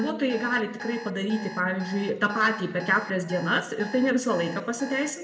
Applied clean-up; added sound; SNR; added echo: none; Alarm; 16 dB; reverberation time 1.2 s.